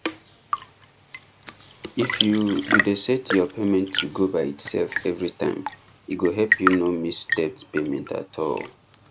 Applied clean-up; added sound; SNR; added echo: none; Tap / Fill (with liquid) / Trickle, dribble / Chirp, tweet / Engine; 4 dB; none.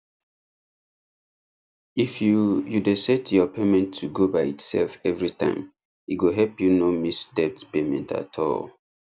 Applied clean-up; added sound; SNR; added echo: none; none; none; none.